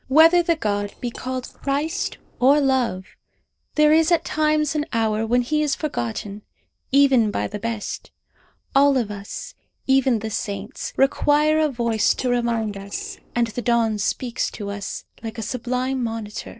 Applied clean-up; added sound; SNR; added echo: neural separator model SepFormer DNS4.